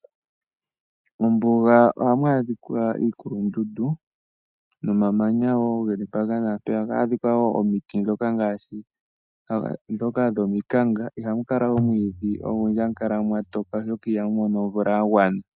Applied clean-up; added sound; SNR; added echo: neural mask model RNNoise.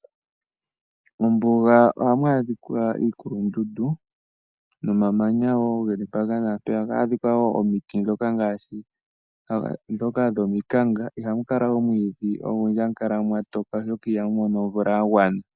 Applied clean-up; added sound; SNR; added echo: none; none; none; none.